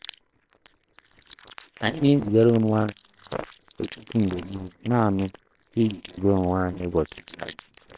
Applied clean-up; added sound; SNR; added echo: neural separator model SepFormer WHAMR!.